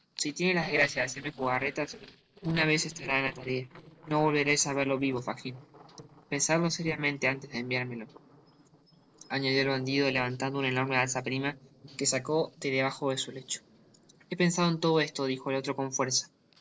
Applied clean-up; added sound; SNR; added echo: neural separator model SepFormer DNS4.